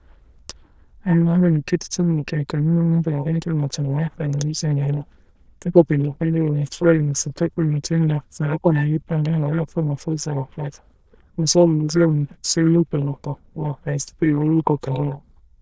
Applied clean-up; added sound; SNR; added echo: neural diffusion model UNIVERSE++.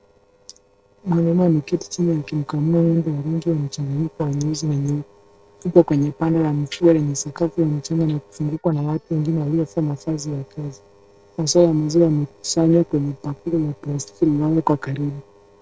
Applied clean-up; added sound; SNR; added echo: neural separator model SepFormer DNS4.